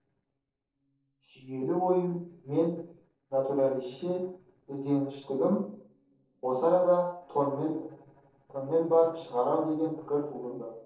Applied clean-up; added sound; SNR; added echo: neural separator model SepFormer DNS4.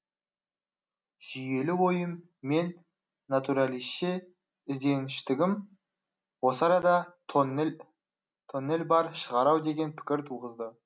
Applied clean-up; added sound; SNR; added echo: none; none; none; none.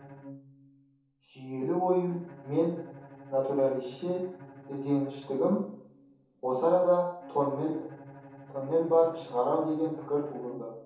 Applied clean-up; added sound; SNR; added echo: none; Bowed string instrument; 19 dB; reverberation time 0.7 s.